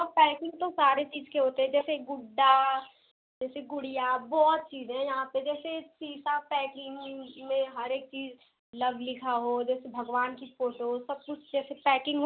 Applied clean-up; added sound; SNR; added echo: none; none; none; none.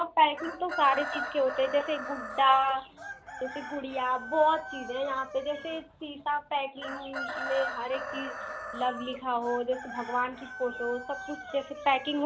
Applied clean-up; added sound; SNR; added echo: none; Chicken, rooster; 10 dB; none.